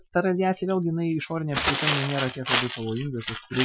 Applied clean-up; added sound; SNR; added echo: classical method Wiener filter.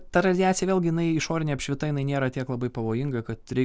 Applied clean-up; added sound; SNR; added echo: none; none; none; none.